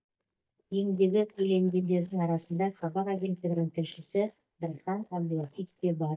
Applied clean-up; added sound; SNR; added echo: neural mask model DeepFilterNet 3.